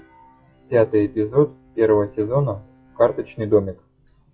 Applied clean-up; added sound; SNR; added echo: classical method log-MMSE.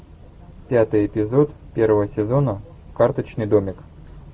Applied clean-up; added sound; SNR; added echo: none; none; none; none.